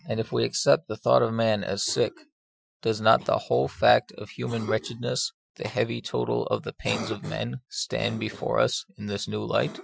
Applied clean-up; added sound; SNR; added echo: classical method Wiener filter.